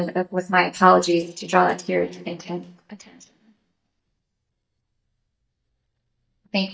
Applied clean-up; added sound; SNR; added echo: neural mask model DeepFilterNet 3.